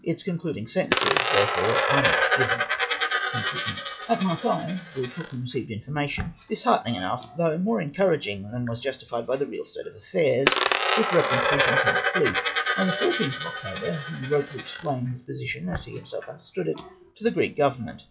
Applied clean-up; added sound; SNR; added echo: classical method WPE with log-MMSE.